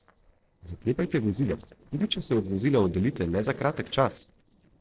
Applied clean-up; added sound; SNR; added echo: neural separator model SepFormer DNS4.